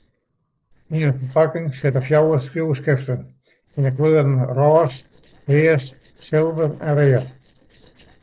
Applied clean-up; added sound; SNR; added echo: neural separator model SepFormer DNS4.